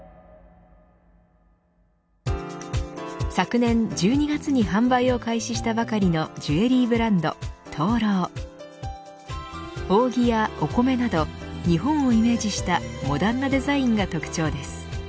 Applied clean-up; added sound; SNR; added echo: none; Guitar; 15 dB; none.